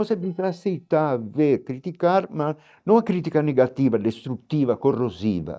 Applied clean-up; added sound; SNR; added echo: neural mask model DeepFilterNet 3.